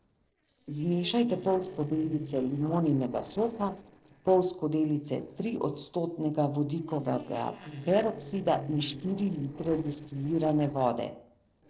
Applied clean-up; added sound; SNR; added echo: neural separator model SepFormer DNS4.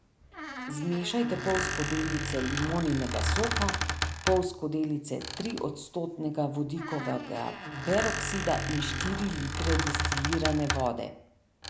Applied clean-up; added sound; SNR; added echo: none; Squeak; 2 dB; none.